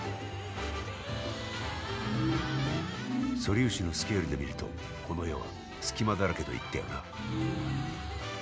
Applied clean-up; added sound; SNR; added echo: none; none; none; none.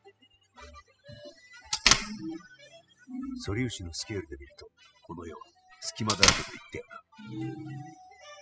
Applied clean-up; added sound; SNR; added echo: classical method spectral subtraction.